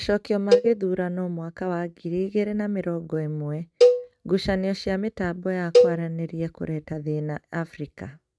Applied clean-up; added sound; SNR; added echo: neural mask model RNNoise.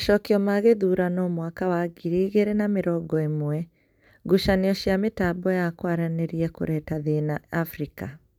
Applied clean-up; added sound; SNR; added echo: none; none; none; none.